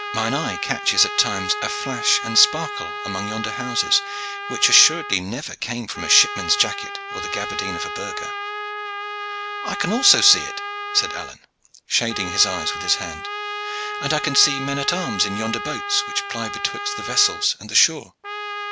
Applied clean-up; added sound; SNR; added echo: none; Trumpet; 7 dB; none.